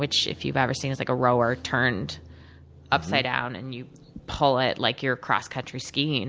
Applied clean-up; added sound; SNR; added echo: none; none; none; none.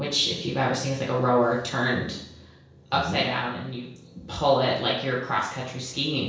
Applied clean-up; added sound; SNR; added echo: none; none; none; reverberation time 0.7 s.